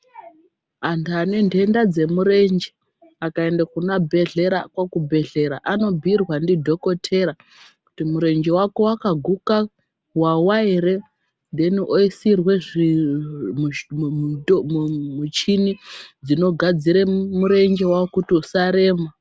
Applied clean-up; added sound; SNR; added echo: none; none; none; none.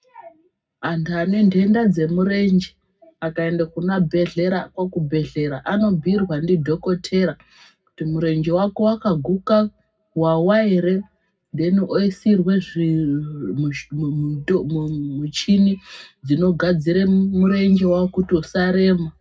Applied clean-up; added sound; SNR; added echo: none; none; none; reverberation time 0.4 s.